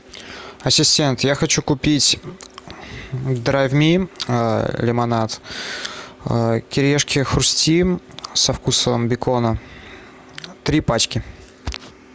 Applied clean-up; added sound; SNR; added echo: none; none; none; none.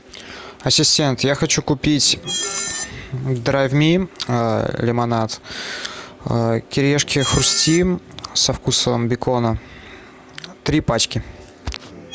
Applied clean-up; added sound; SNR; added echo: none; Screech; 14 dB; none.